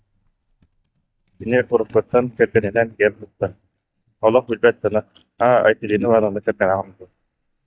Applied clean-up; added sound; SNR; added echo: neural mask model DeepFilterNet 3.